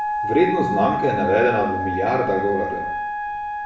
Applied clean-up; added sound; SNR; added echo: none; Wind instrument, woodwind instrument; 3 dB; reverberation time 0.7 s.